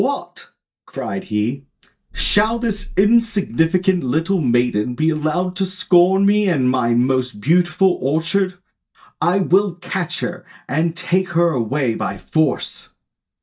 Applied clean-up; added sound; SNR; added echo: neural mask model DeepFilterNet 3.